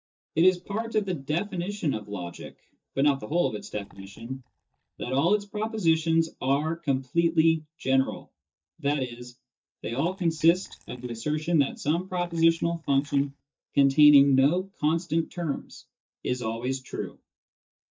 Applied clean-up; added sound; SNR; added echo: neural mask model DeepFilterNet 3.